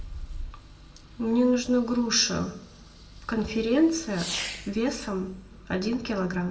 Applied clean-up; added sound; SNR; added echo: none; Fireworks; 16 dB; reverberation time 0.5 s.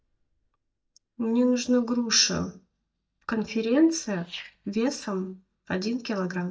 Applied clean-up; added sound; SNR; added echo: neural mask model DeepFilterNet 3.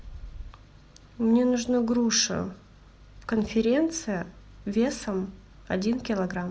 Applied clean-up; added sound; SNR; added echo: none; none; none; none.